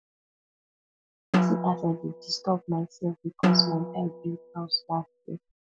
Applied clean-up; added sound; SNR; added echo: none; Drum; 0 dB; none.